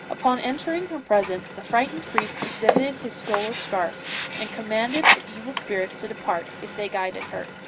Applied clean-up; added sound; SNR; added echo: none; Sink (filling or washing); 1 dB; none.